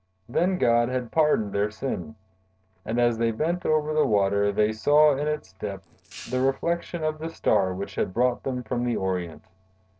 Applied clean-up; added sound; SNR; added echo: neural separator model SepFormer DNS4.